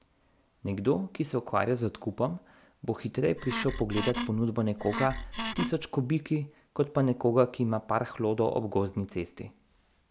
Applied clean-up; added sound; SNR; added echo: none; Wood; 5 dB; none.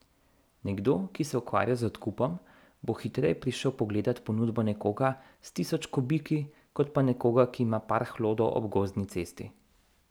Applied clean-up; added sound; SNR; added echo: none; none; none; none.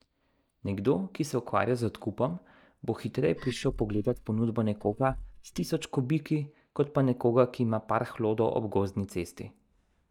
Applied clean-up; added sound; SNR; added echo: neural mask model DeepFilterNet 3.